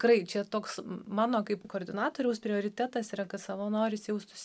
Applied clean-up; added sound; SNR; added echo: none; none; none; none.